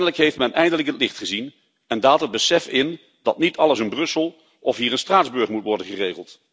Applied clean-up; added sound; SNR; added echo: none; none; none; none.